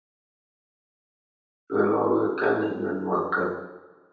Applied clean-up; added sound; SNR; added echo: none; none; none; reverberation time 0.9 s.